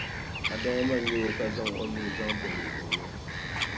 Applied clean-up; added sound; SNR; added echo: none; Bird vocalization, bird call, bird song; 0 dB; none.